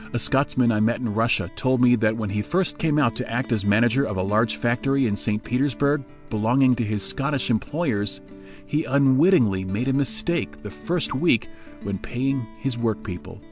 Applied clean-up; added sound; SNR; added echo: none; Guitar; 18 dB; none.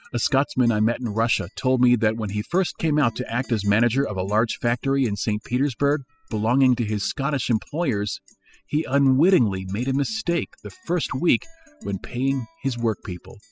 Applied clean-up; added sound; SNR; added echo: classical method spectral subtraction.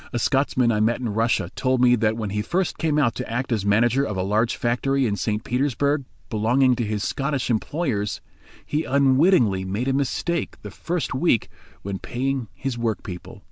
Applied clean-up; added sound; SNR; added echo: none; none; none; none.